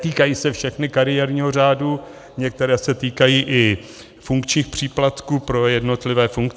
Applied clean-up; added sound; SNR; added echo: none; none; none; none.